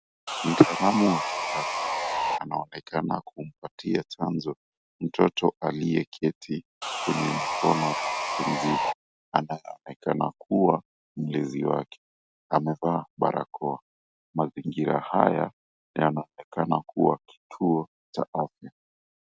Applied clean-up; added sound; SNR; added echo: none; Sawing; 1 dB; none.